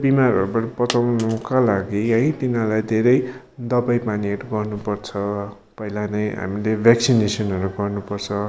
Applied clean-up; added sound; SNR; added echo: none; Coin (dropping); 16 dB; none.